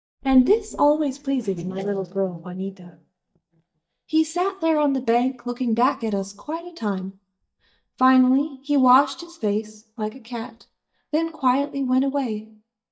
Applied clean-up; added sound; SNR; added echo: neural mask model DeepFilterNet 3.